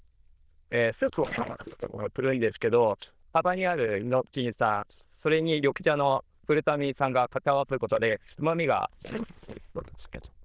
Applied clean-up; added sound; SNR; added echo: neural diffusion model UNIVERSE++.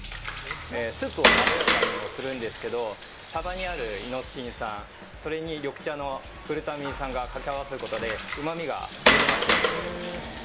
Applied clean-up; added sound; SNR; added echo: none; Water; -3 dB; none.